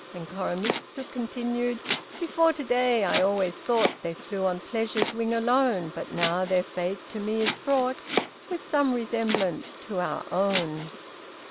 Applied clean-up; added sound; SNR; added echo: none; Domestic sounds, home sounds; 7 dB; none.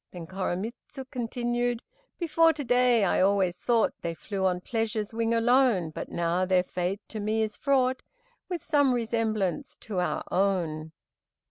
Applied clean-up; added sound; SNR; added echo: none; none; none; none.